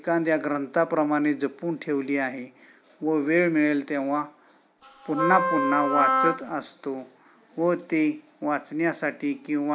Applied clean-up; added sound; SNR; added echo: none; Wind instrument, woodwind instrument; -1 dB; none.